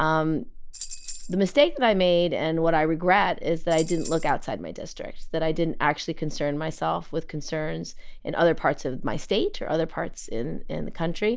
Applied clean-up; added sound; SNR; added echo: none; Tambourine; 15 dB; none.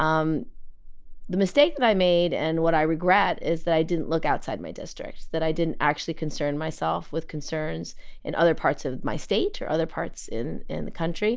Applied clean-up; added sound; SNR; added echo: none; none; none; none.